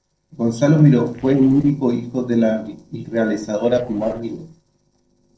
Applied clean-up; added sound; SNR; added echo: neural separator model SepFormer DNS4.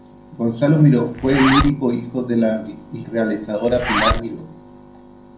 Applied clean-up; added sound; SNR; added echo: none; Zipper (clothing); 7 dB; reverberation time 0.6 s.